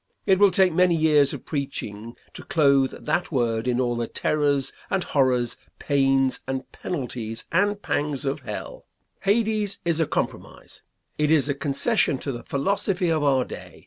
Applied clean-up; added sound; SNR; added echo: none; none; none; none.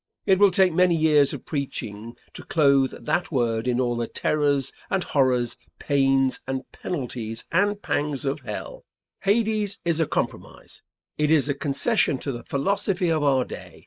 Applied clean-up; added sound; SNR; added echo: neural mask model Resemble Enhance denoiser.